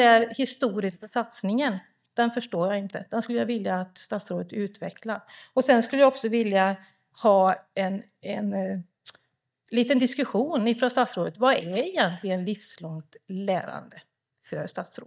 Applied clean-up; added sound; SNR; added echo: neural mask model DeepFilterNet 3.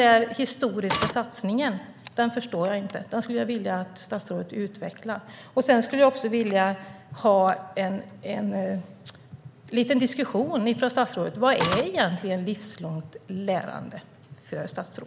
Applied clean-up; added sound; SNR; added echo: none; Printer; 1 dB; none.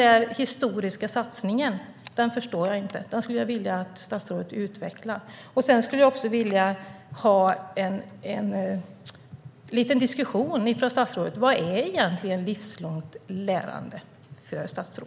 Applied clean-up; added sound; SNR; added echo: none; none; none; none.